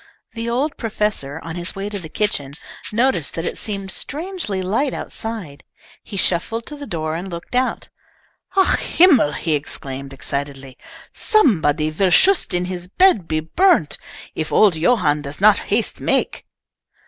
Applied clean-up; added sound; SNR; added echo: none; Rattle (instrument); 11 dB; none.